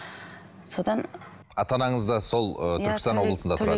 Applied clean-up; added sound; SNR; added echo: none; none; none; none.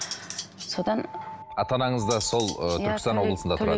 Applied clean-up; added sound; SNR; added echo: none; Piano + Cutlery, silverware; 12 dB; none.